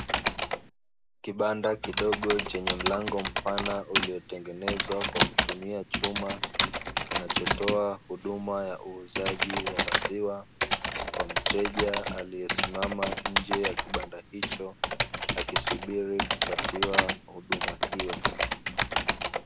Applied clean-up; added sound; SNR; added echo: none; Typing; -5 dB; none.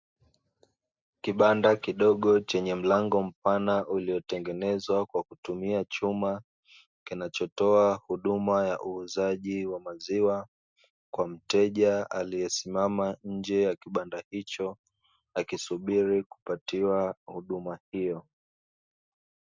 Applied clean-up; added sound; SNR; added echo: none; none; none; none.